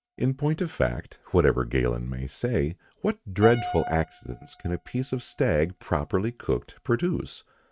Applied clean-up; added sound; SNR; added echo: neural mask model RNNoise.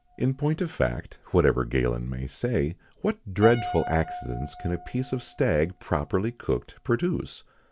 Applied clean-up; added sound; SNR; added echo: none; Piano; 15 dB; none.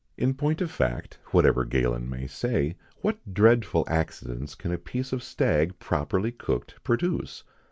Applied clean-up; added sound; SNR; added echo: neural mask model Resemble Enhance denoiser.